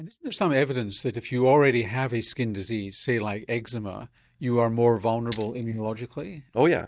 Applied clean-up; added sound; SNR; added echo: neural mask model DeepFilterNet 3.